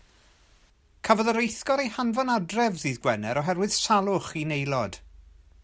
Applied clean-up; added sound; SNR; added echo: none; none; none; none.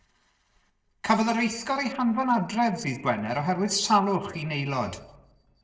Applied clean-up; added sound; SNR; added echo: neural separator model SepFormer DNS4.